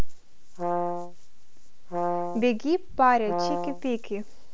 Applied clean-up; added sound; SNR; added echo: none; Brass instrument; 6 dB; none.